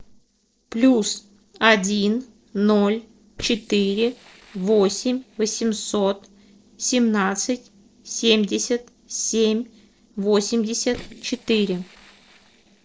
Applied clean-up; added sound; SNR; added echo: neural separator model SepFormer DNS4.